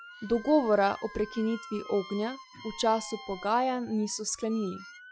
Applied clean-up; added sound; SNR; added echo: classical method Wiener filter.